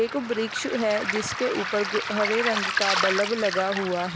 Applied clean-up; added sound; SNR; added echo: none; Waves, surf; 3 dB; none.